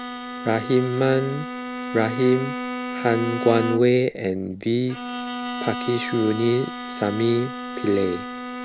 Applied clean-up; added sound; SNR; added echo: none; Bowed string instrument; 8 dB; none.